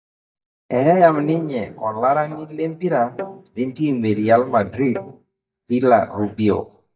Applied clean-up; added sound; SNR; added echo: neural mask model DeepFilterNet 3.